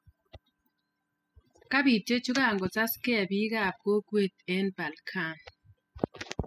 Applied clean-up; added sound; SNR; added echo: classical method spectral subtraction.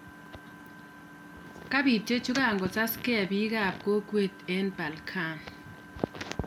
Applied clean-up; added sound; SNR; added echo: none; Engine; 17 dB; none.